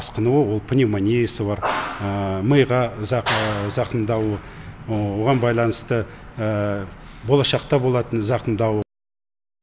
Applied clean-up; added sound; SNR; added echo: none; Clapping; 9 dB; none.